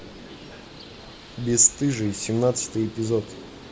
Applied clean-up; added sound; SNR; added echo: none; Bird; 17 dB; none.